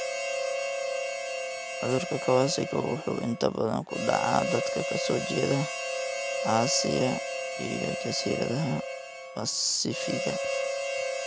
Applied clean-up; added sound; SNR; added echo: none; Harmonica; 2 dB; none.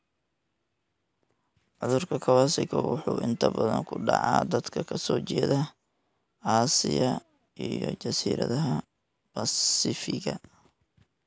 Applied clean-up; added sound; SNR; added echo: none; none; none; none.